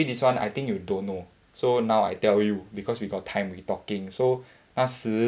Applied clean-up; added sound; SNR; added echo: none; none; none; none.